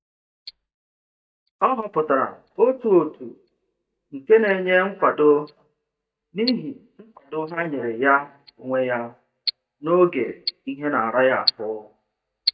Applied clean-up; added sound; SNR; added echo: neural mask model DeepFilterNet 3.